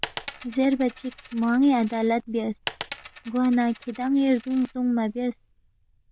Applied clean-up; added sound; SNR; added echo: neural diffusion model UNIVERSE++.